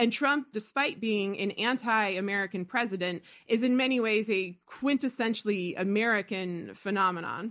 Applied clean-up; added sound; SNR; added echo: none; none; none; none.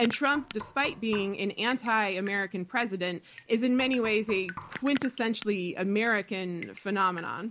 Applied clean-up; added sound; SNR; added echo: none; Knock + Drip; 17 dB; none.